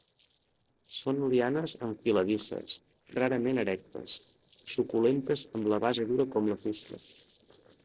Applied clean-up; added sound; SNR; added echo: neural separator model SepFormer DNS4.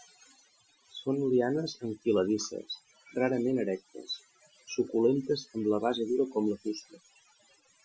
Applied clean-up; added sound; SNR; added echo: classical method Wiener filter.